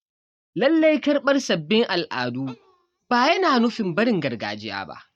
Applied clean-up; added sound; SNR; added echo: neural mask model DeepFilterNet 3.